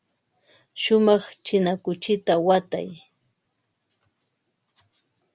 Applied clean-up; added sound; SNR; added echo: none; none; none; none.